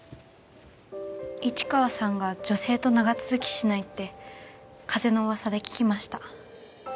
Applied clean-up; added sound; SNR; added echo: none; none; none; none.